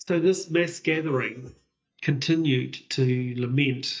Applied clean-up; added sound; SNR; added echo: neural mask model DeepFilterNet 3.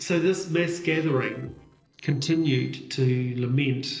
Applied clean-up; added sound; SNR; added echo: neural separator model SepFormer DNS4.